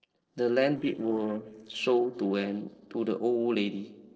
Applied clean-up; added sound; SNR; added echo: neural separator model SepFormer DNS4.